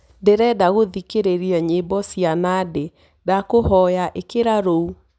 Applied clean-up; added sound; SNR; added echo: none; none; none; none.